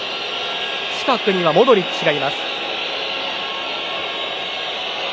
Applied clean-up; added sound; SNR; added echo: none; none; none; none.